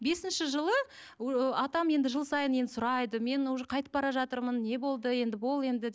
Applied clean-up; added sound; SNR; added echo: none; none; none; none.